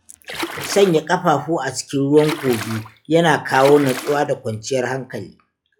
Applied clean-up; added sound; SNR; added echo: classical method log-MMSE.